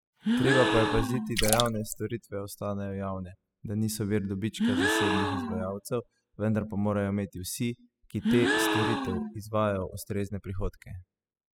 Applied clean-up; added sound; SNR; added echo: classical method spectral subtraction.